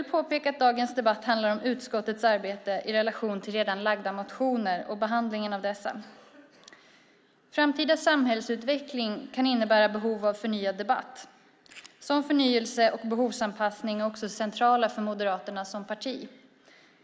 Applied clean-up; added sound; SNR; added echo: none; none; none; none.